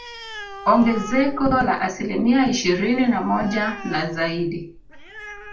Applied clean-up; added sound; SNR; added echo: none; Animal; 15 dB; reverberation time 0.3 s.